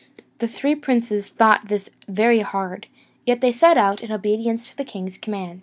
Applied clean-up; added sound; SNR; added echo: none; none; none; none.